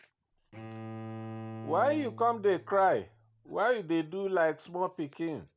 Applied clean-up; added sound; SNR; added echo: none; Bowed string instrument; 13 dB; none.